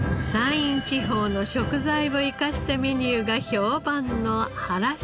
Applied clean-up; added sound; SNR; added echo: none; Thunder / Rain; 11 dB; none.